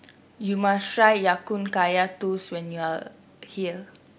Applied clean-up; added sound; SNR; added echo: none; none; none; none.